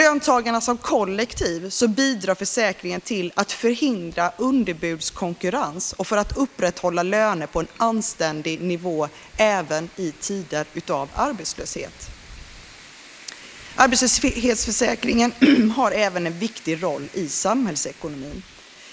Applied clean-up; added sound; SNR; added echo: neural mask model Resemble Enhance denoiser.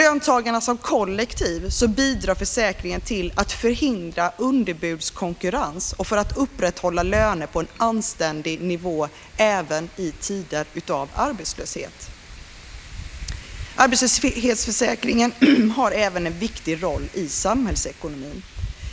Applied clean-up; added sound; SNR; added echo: none; Wind; 13 dB; none.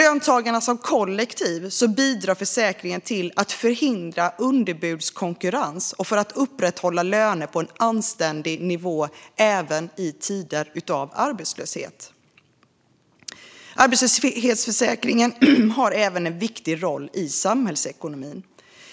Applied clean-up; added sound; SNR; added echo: none; none; none; none.